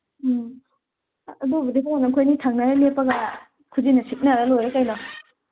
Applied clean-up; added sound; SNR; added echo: none; none; none; none.